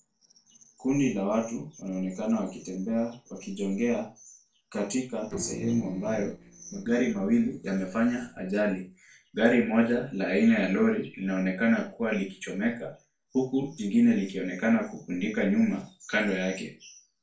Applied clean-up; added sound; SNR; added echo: neural separator model SepFormer DNS4.